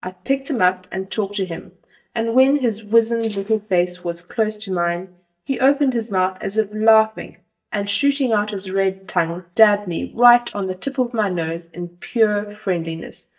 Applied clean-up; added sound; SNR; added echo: neural mask model DeepFilterNet 3.